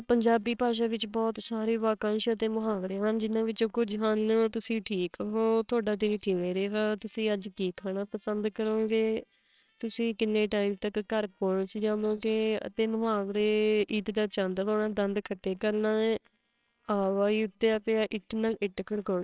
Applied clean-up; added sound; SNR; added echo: neural separator model SepFormer WHAMR!.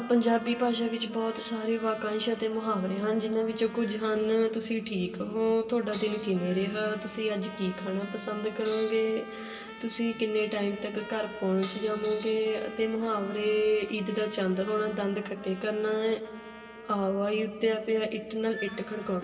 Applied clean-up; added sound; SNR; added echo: none; Trumpet; 19 dB; reverberation time 2.4 s.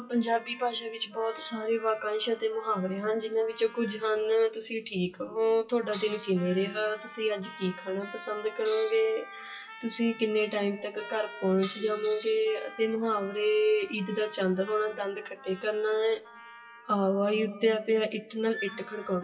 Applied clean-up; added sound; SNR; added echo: classical method WPE with log-MMSE.